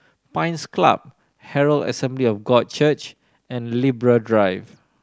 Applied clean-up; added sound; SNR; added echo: none; none; none; none.